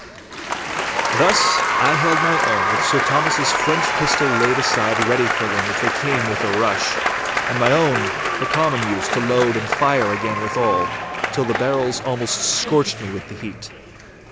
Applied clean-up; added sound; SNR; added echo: none; Applause; -1 dB; none.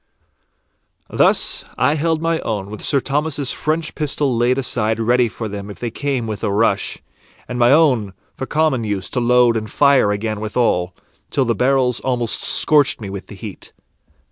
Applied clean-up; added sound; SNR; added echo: none; none; none; none.